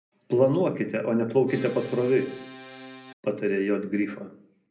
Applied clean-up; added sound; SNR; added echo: none; Accordion; 16 dB; reverberation time 0.4 s.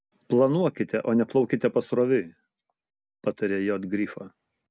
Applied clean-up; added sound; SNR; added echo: none; none; none; none.